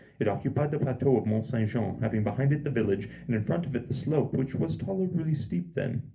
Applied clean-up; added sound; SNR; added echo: none; Bass guitar; 19 dB; reverberation time 0.3 s.